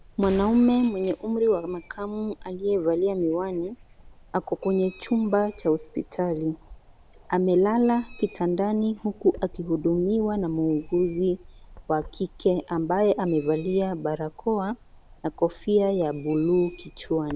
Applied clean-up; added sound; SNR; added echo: none; Bird + Gunshot, gunfire; 18 dB; none.